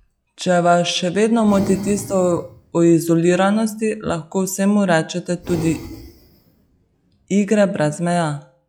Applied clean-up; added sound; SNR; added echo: classical method log-MMSE.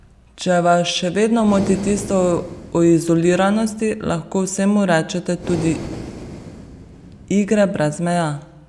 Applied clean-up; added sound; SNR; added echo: none; Breathing; 16 dB; none.